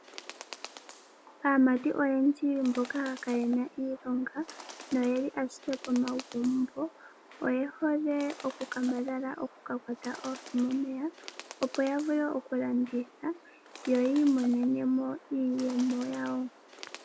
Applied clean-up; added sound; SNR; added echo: none; Bird; 18 dB; none.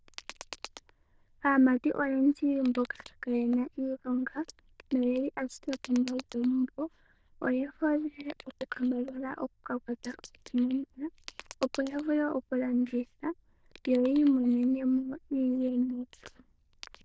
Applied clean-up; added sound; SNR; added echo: neural diffusion model UNIVERSE++.